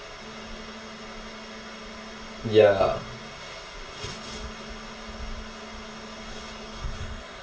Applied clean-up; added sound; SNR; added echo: none; Organ; 16 dB; reverberation time 0.1 s.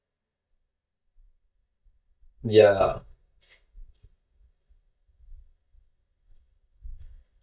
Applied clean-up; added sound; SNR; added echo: neural mask model DeepFilterNet 3.